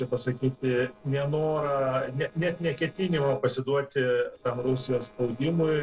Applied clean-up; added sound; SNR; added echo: neural separator model SepFormer DNS4.